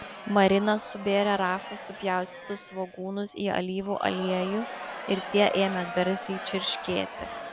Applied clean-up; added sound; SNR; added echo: none; Crowd; 11 dB; none.